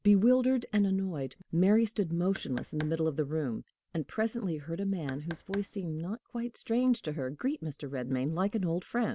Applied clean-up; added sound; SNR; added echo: none; Knock; 18 dB; none.